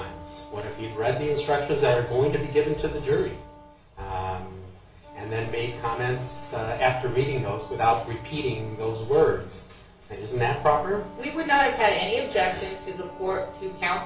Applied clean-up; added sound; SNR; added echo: none; Wind instrument, woodwind instrument; 18 dB; reverberation time 0.4 s.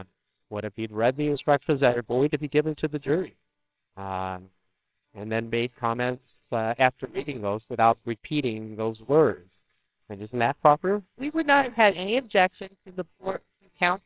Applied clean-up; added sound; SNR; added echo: neural separator model SepFormer WHAMR!.